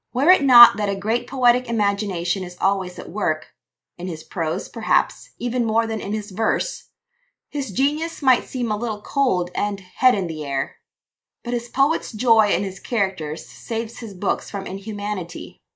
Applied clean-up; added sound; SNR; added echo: neural mask model Resemble Enhance denoiser.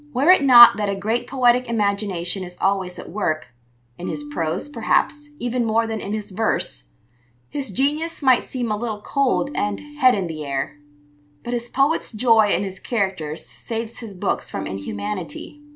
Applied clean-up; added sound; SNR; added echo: none; Marimba, xylophone; 18 dB; none.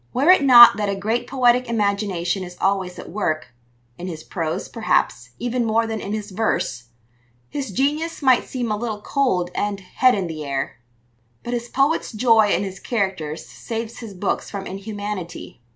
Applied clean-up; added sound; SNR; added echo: none; none; none; none.